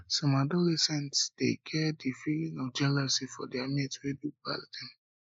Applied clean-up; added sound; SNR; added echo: neural mask model Resemble Enhance denoiser.